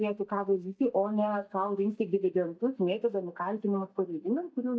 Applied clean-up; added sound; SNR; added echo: neural mask model DeepFilterNet 3.